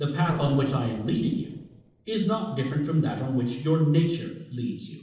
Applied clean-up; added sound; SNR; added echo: neural separator model SepFormer DNS4.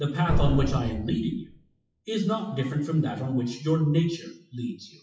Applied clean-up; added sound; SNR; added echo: classical method WPE with log-MMSE.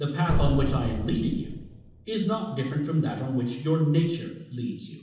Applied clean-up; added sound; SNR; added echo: none; Drum; 3 dB; reverberation time 0.9 s.